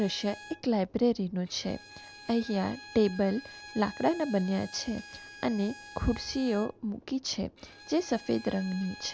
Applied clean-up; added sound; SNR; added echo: none; Bowed string instrument; 18 dB; none.